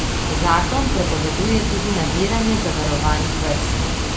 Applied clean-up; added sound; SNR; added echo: none; Water; -2 dB; none.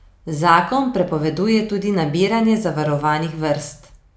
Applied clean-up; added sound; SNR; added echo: none; none; none; none.